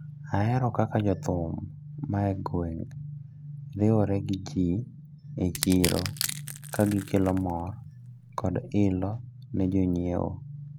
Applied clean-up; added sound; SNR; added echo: none; Crushing; 10 dB; none.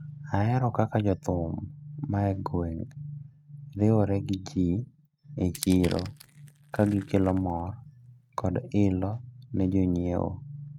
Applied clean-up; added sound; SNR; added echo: neural mask model RNNoise.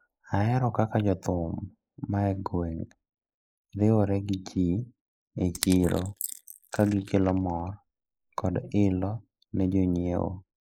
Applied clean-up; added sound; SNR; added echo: neural mask model Resemble Enhance denoiser.